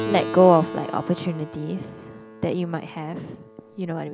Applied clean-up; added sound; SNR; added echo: none; Keyboard (musical); 11 dB; none.